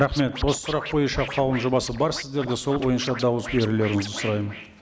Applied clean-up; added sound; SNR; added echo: none; Scratching (performance technique); 13 dB; none.